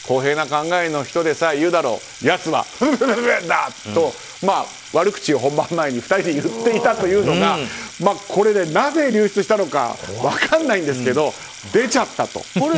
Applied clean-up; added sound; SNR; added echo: none; Sink (filling or washing) / Water tap, faucet; 18 dB; none.